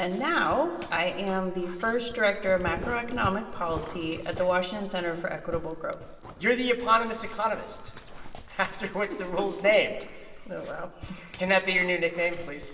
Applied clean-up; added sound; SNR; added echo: none; Dog; 16 dB; reverberation time 1.8 s.